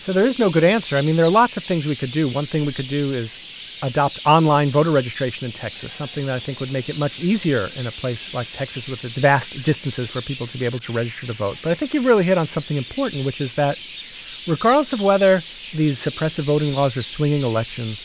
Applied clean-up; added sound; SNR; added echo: none; Chirp, tweet; 15 dB; none.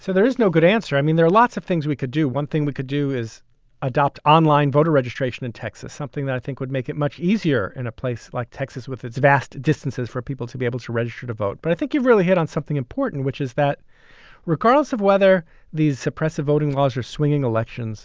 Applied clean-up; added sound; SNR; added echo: none; none; none; none.